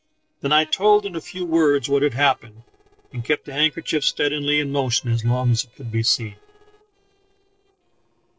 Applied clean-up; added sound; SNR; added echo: neural separator model SepFormer DNS4.